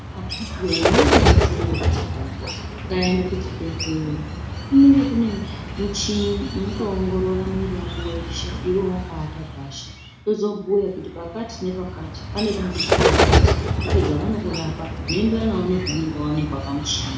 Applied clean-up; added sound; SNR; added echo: none; Bird; 0 dB; reverberation time 0.6 s.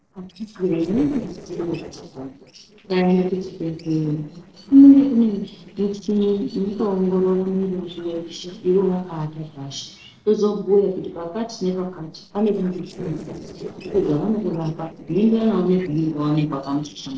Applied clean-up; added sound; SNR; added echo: neural separator model SepFormer DNS4.